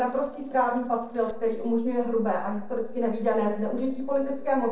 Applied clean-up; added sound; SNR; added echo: neural separator model SepFormer DNS4.